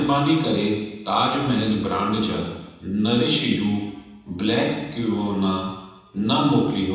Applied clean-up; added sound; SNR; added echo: none; none; none; reverberation time 1.1 s.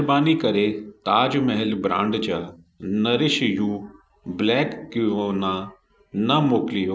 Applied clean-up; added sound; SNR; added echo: none; none; none; none.